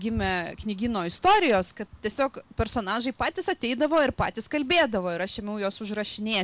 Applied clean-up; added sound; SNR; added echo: none; none; none; none.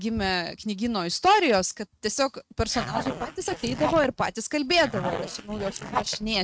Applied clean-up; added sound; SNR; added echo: neural mask model RNNoise.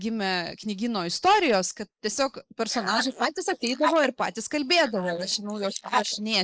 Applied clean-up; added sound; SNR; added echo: neural mask model Resemble Enhance denoiser.